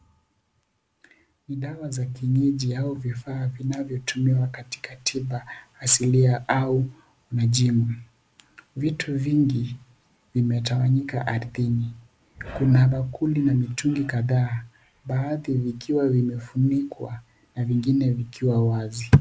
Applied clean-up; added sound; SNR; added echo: none; none; none; none.